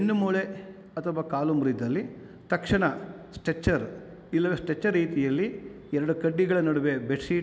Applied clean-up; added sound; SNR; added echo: none; none; none; none.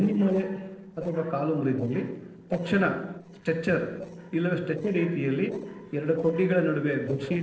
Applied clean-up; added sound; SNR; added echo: neural separator model SepFormer DNS4.